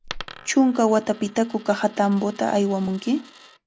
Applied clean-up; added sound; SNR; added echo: none; Coin (dropping); 19 dB; none.